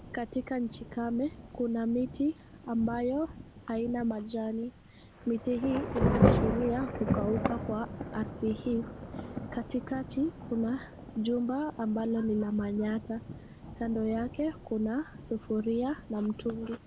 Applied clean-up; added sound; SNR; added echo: none; Thunder / Rain; 4 dB; none.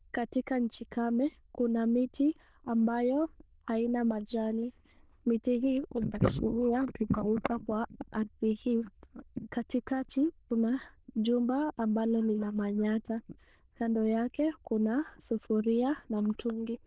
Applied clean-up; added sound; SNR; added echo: neural diffusion model UNIVERSE++.